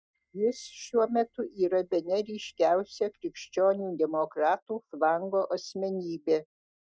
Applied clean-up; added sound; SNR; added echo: neural mask model DeepFilterNet 3.